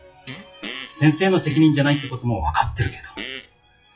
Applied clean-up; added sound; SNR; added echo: classical method WPE with log-MMSE.